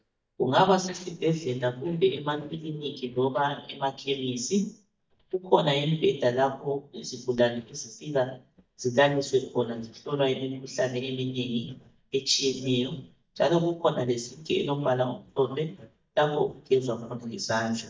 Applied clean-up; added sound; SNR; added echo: neural mask model DeepFilterNet 3.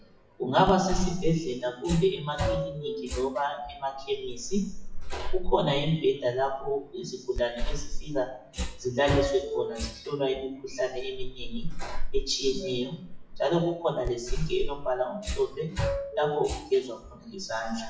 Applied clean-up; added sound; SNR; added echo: classical method WPE with log-MMSE.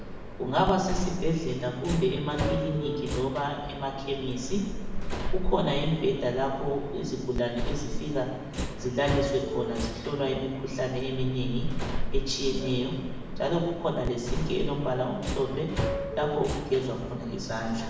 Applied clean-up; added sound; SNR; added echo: none; Subway, metro, underground; 2 dB; reverberation time 1.2 s.